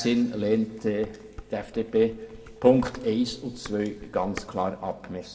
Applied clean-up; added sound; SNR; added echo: none; Dishes, pots, and pans; 19 dB; reverberation time 1.2 s.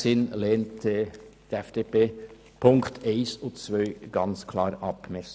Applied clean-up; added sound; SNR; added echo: none; none; none; none.